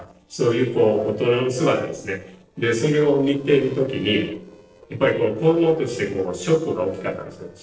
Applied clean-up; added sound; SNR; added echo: neural separator model SepFormer DNS4.